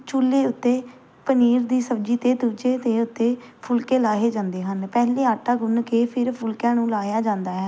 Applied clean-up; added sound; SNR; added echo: none; none; none; none.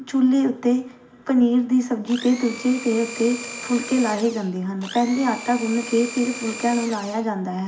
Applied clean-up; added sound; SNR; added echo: none; Domestic sounds, home sounds; 13 dB; reverberation time 0.5 s.